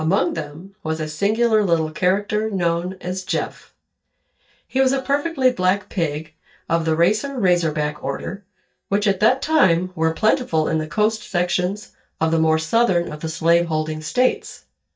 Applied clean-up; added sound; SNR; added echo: neural mask model DeepFilterNet 3.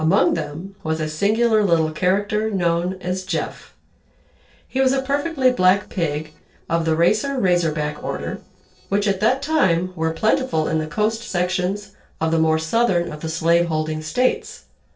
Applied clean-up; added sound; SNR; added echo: neural separator model SepFormer DNS4.